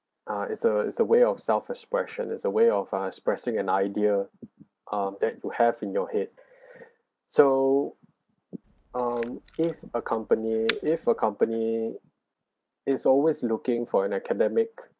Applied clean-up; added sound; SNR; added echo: none; Camera; 15 dB; none.